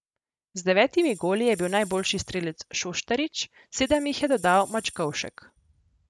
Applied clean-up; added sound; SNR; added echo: none; Tambourine; 19 dB; none.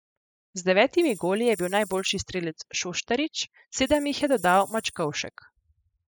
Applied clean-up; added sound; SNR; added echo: classical method spectral subtraction.